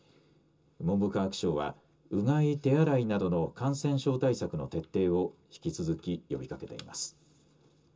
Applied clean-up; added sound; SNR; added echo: none; none; none; reverberation time 0.2 s.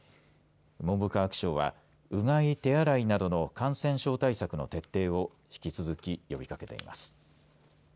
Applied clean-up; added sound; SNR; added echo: none; none; none; none.